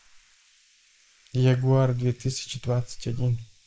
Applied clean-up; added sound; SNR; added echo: neural mask model Resemble Enhance denoiser.